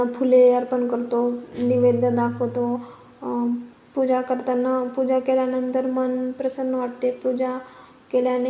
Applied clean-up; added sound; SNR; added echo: none; Guitar; 16 dB; none.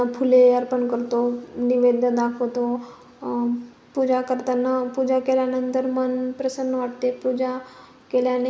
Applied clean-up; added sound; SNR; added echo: none; none; none; none.